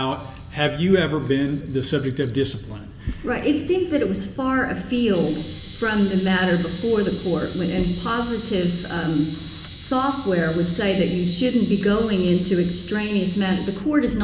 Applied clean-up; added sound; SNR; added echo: none; Camera; 14 dB; reverberation time 2.1 s.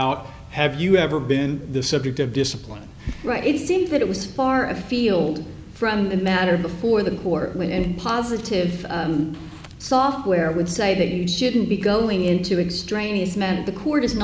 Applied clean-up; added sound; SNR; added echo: none; none; none; none.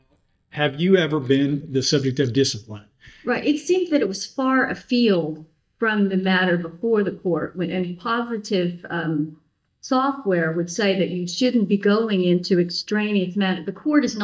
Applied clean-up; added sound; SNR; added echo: neural mask model DeepFilterNet 3.